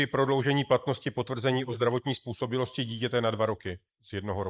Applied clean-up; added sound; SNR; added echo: neural mask model Resemble Enhance denoiser.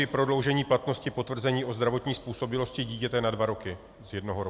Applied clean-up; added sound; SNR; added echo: none; none; none; none.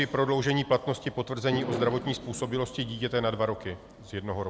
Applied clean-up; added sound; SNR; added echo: none; Fireworks; 11 dB; none.